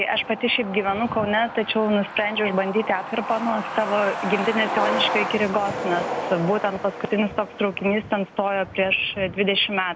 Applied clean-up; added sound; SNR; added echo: none; Truck; 8 dB; none.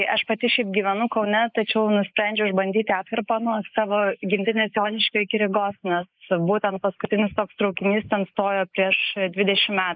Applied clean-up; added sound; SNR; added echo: neural mask model Resemble Enhance denoiser.